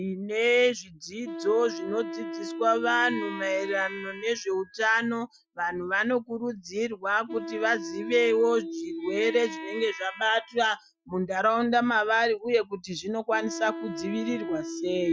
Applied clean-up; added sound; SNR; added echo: classical method Wiener filter.